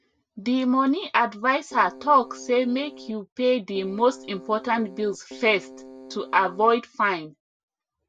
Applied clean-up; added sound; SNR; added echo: none; Keyboard (musical); 18 dB; none.